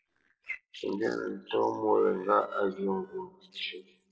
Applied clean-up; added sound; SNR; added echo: neural separator model SepFormer DNS4.